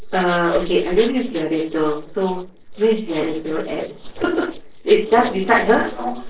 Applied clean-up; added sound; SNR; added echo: neural separator model SepFormer DNS4.